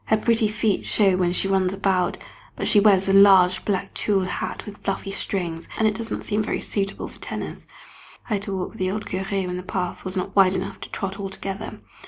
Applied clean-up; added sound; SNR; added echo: none; none; none; none.